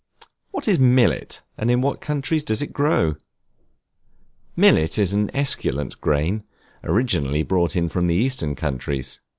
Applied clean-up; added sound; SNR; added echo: none; none; none; none.